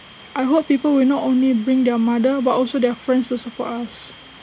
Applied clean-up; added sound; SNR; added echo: none; none; none; none.